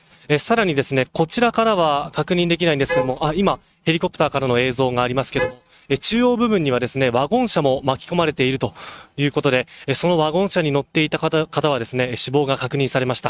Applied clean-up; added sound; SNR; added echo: neural mask model RNNoise.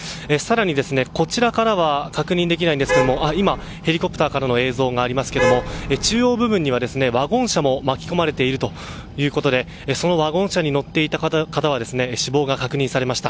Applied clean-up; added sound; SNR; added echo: none; Traffic noise, roadway noise / Vehicle horn, car horn, honking; 3 dB; none.